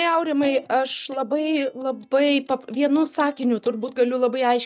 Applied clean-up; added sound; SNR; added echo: neural mask model DeepFilterNet 3.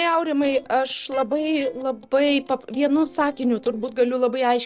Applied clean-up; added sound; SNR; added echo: neural separator model SepFormer DNS4.